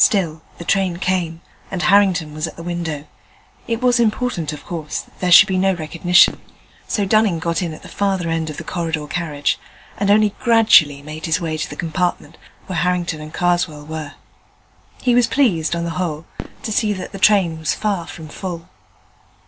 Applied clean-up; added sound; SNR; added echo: none; Fireworks; 17 dB; none.